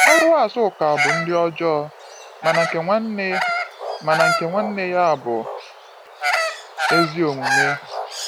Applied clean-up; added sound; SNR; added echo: none; Bird vocalization, bird call, bird song; 1 dB; none.